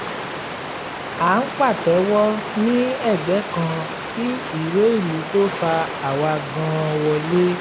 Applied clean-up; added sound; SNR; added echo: none; Water; 7 dB; none.